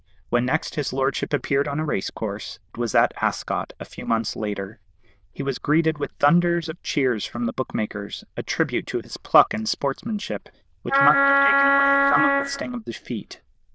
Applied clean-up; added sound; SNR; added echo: neural diffusion model UNIVERSE++.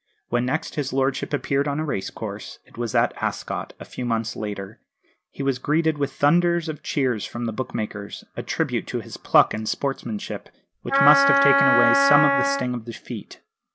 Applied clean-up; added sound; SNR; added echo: none; Wind instrument, woodwind instrument; -5 dB; none.